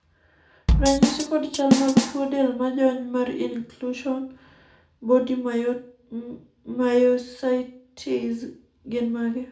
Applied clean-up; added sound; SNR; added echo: none; Drum / Drum kit; -2 dB; reverberation time 0.4 s.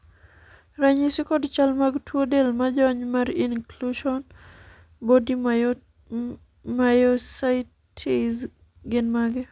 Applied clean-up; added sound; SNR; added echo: none; none; none; none.